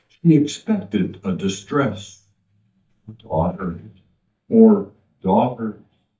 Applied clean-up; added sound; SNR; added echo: neural mask model DeepFilterNet 3.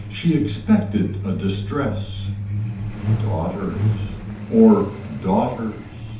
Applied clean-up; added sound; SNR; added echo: none; Truck; 5 dB; reverberation time 0.6 s.